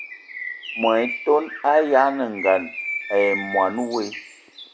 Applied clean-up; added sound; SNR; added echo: none; Bird; 10 dB; none.